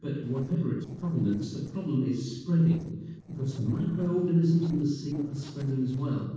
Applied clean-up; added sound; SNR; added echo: neural separator model SepFormer DNS4.